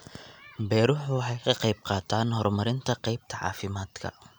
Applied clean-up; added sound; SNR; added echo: none; none; none; none.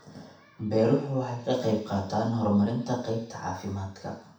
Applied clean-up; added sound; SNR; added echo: none; none; none; reverberation time 0.7 s.